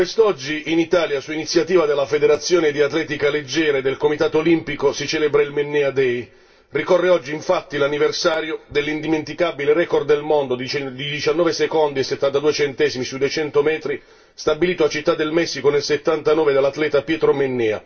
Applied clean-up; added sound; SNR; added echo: none; none; none; reverberation time 0.2 s.